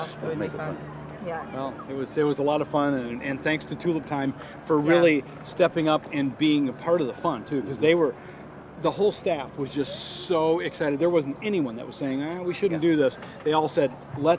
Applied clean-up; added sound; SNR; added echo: none; none; none; none.